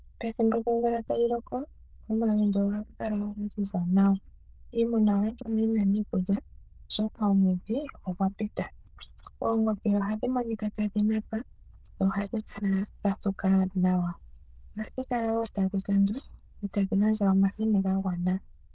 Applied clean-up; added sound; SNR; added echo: neural diffusion model UNIVERSE++.